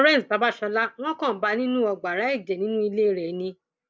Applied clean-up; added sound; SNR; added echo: none; none; none; none.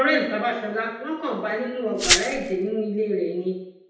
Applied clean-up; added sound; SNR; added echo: none; Glass; -1 dB; reverberation time 0.8 s.